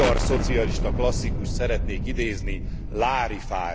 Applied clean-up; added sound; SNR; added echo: none; Explosion; -2 dB; none.